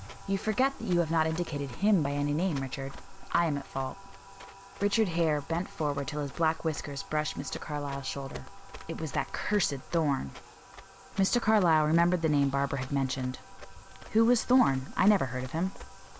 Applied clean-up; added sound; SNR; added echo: none; Bathtub (filling or washing) + Run; 18 dB; none.